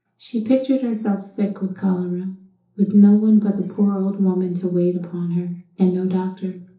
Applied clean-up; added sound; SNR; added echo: neural separator model SepFormer DNS4.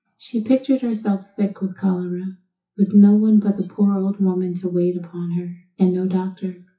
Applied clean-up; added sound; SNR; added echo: classical method WPE with log-MMSE.